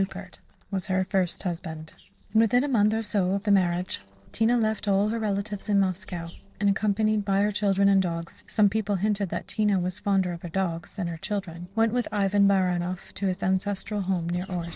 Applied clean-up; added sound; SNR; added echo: neural separator model SepFormer DNS4.